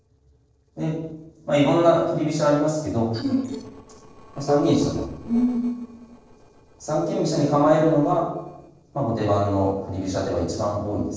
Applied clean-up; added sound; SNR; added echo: neural separator model SepFormer DNS4.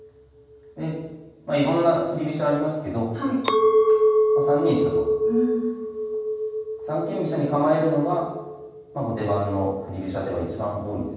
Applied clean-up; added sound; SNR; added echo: none; Chink, clink; 1 dB; reverberation time 1.2 s.